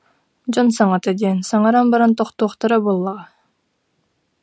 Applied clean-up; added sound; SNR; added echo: none; none; none; none.